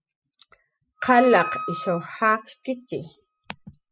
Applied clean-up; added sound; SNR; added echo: classical method spectral subtraction.